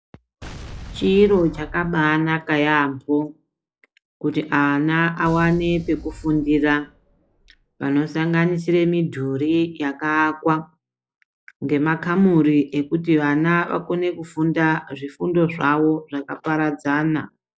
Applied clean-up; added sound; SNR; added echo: classical method log-MMSE.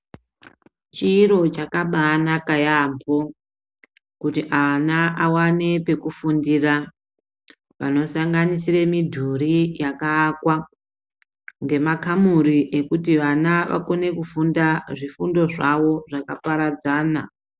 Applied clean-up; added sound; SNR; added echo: none; none; none; none.